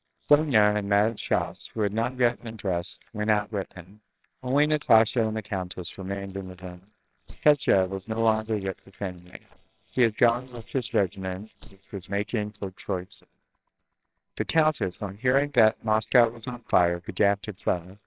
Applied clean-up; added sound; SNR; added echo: neural separator model SepFormer WHAMR!.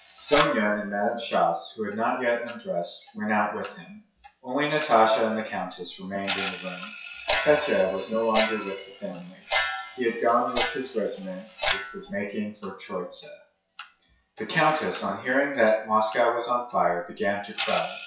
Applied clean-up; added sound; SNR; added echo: classical method WPE with log-MMSE.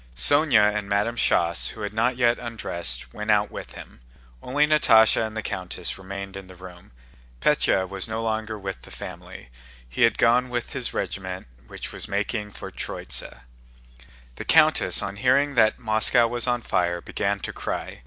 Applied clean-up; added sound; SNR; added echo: none; none; none; none.